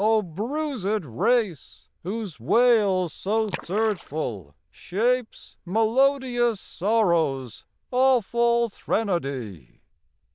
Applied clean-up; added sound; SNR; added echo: neural diffusion model UNIVERSE++.